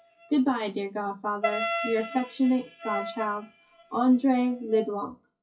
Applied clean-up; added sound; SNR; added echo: classical method WPE with log-MMSE.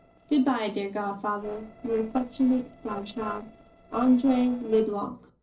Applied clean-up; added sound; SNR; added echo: neural separator model SepFormer DNS4.